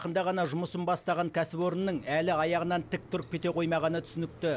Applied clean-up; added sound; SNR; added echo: none; none; none; none.